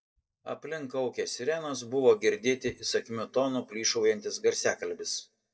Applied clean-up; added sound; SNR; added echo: neural mask model DeepFilterNet 3.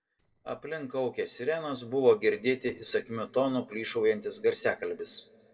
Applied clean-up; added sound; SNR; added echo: neural separator model SepFormer DNS4.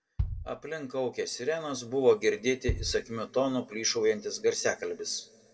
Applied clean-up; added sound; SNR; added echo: none; Bass drum; 9 dB; reverberation time 1.5 s.